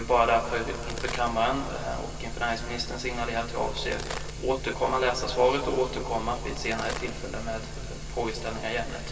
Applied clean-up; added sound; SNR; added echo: none; Crack; 18 dB; reverberation time 2.9 s.